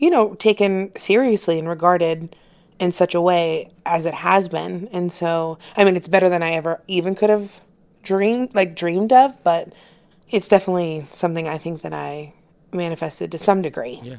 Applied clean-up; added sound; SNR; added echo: none; none; none; none.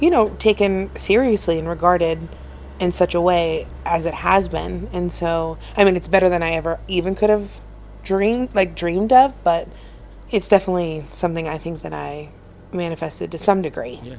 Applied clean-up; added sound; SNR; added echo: none; Idling; 17 dB; none.